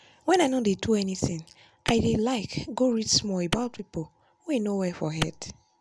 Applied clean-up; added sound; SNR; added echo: none; Clapping; 5 dB; none.